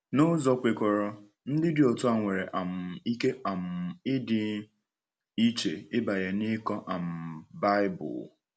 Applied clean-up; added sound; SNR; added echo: none; none; none; none.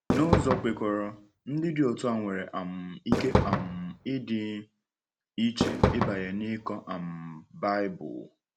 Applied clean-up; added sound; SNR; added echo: none; Fireworks; -2 dB; none.